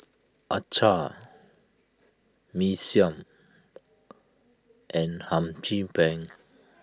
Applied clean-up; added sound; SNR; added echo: none; none; none; none.